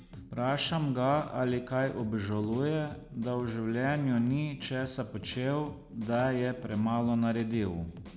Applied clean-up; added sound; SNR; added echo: none; Drum kit; 17 dB; none.